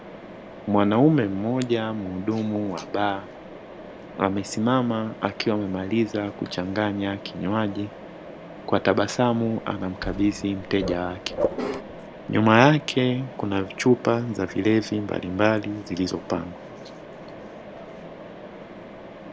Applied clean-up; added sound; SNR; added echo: none; Mechanisms; 13 dB; none.